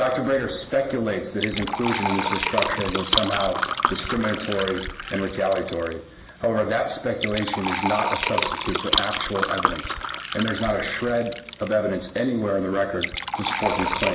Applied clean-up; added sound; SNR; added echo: none; Fill (with liquid); 3 dB; none.